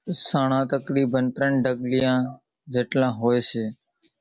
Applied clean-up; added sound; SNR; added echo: none; none; none; none.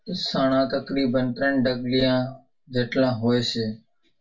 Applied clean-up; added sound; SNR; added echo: none; none; none; reverberation time 0.2 s.